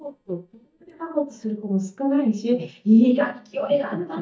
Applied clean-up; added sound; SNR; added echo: neural mask model DeepFilterNet 3.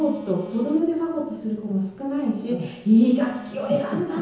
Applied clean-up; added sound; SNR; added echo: none; Telephone; 19 dB; reverberation time 1.0 s.